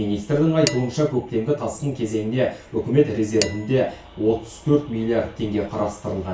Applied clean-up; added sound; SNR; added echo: none; Dishes, pots, and pans; 15 dB; reverberation time 0.3 s.